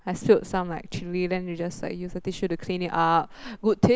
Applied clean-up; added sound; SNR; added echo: neural mask model Resemble Enhance denoiser.